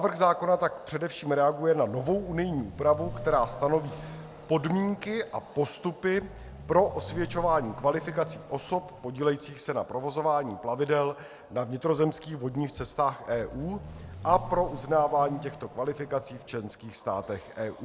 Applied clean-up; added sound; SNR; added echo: none; Vehicle; 14 dB; none.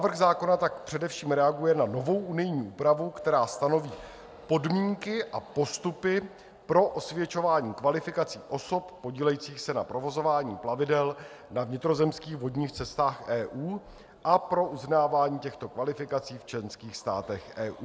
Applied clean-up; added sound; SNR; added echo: none; none; none; none.